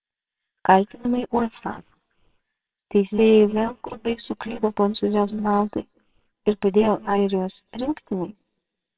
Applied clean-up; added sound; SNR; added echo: neural separator model SepFormer WHAMR!.